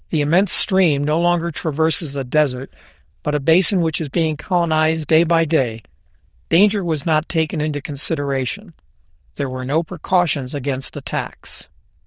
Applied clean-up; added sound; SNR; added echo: neural diffusion model UNIVERSE++.